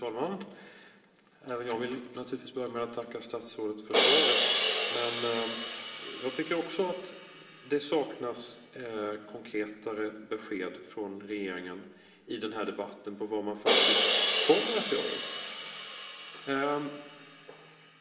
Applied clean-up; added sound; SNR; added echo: none; Crash cymbal; -2 dB; reverberation time 2.5 s.